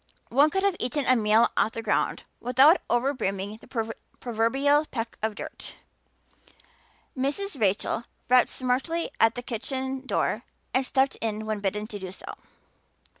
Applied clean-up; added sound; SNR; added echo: none; none; none; none.